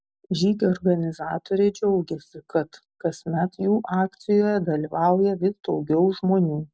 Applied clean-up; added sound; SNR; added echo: none; none; none; none.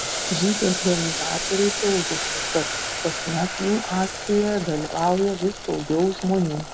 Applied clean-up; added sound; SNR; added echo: none; Boiling; 5 dB; none.